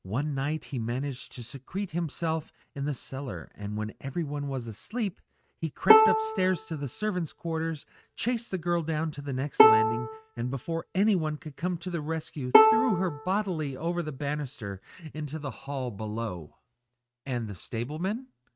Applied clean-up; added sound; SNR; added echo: neural mask model RNNoise.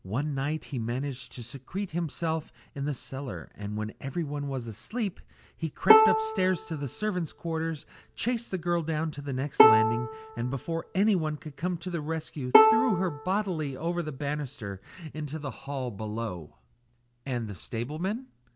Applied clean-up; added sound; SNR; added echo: none; Bowed string instrument; -3 dB; none.